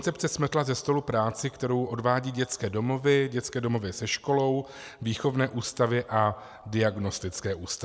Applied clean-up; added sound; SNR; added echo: none; none; none; none.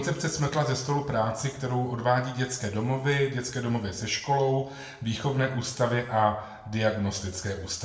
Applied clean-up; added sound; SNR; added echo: none; none; none; reverberation time 0.6 s.